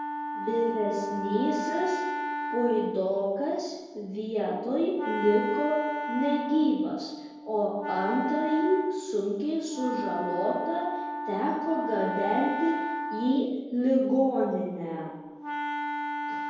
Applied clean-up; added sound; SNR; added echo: none; Wind instrument, woodwind instrument; 6 dB; reverberation time 1.2 s.